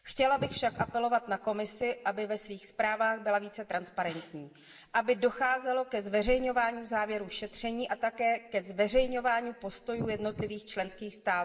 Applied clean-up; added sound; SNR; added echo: none; Wind; 9 dB; reverberation time 1.5 s.